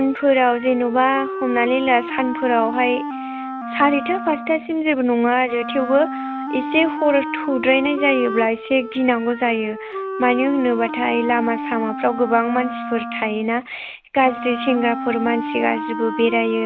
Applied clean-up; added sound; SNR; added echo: none; Wind instrument, woodwind instrument; 8 dB; none.